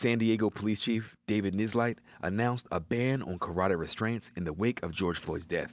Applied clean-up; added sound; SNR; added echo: none; none; none; none.